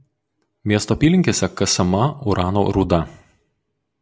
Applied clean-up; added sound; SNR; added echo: none; none; none; none.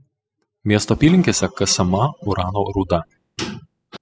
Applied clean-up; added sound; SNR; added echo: classical method spectral subtraction.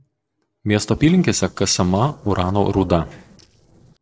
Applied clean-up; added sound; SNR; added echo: neural separator model SepFormer DNS4.